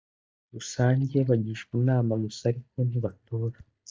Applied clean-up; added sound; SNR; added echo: neural mask model DeepFilterNet 3.